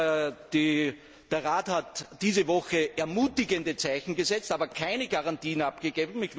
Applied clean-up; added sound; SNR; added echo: none; none; none; none.